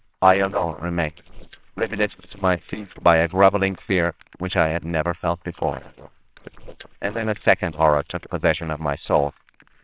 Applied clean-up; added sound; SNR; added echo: neural separator model SepFormer WHAMR!.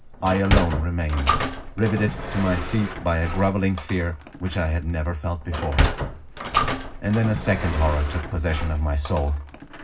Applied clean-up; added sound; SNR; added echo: none; Sliding door; 4 dB; reverberation time 0.4 s.